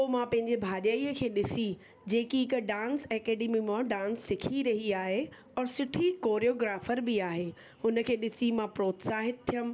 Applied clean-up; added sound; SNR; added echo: none; none; none; none.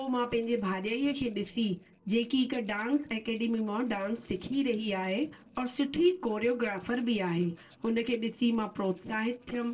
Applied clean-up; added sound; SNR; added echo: neural separator model SepFormer DNS4.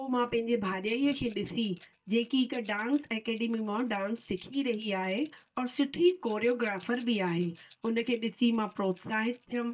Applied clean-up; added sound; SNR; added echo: neural mask model DeepFilterNet 3.